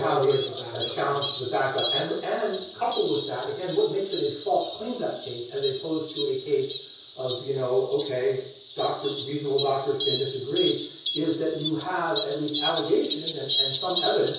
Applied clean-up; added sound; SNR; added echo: none; Fowl; 6 dB; reverberation time 0.6 s.